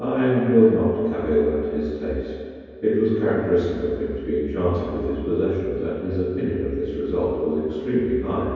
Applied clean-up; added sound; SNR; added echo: none; none; none; reverberation time 2.2 s.